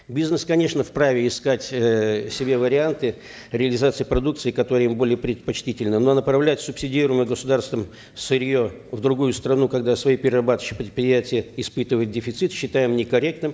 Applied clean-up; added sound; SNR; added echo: none; none; none; none.